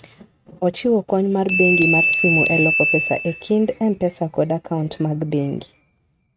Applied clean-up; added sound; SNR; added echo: neural mask model RNNoise.